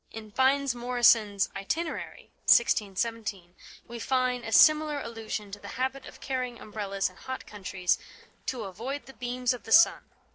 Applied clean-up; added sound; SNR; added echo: neural separator model SepFormer DNS4.